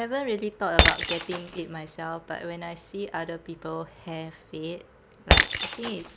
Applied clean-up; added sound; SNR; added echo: none; Shatter; -4 dB; none.